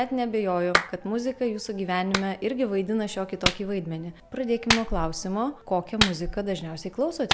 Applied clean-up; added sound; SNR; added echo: none; Clapping; 4 dB; none.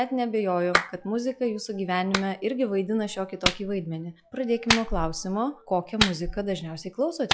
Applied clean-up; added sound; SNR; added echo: classical method log-MMSE.